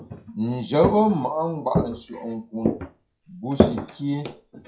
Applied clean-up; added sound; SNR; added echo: classical method WPE with log-MMSE.